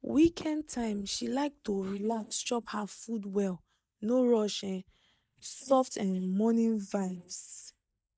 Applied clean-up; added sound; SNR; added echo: neural mask model DeepFilterNet 3.